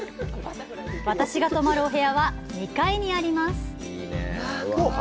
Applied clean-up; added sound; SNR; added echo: none; none; none; none.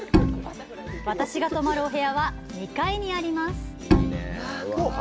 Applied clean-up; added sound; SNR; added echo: none; Bowed string instrument; -3 dB; none.